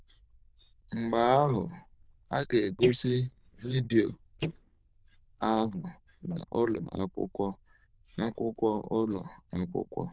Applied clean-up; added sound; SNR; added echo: neural diffusion model UNIVERSE++.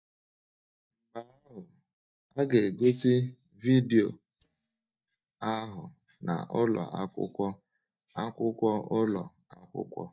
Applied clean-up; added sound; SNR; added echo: neural mask model DeepFilterNet 3.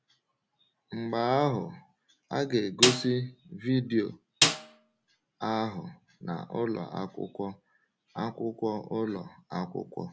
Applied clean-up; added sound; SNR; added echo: none; Snare drum; -3 dB; none.